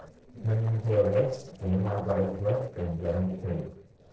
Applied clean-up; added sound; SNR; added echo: neural separator model SepFormer DNS4.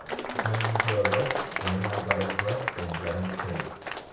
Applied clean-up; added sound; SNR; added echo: none; Applause; 1 dB; reverberation time 0.6 s.